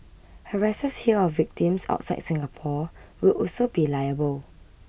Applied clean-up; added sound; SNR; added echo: none; none; none; none.